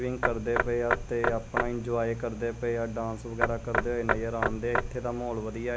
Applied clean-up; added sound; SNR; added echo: none; Knock / Wood; 1 dB; none.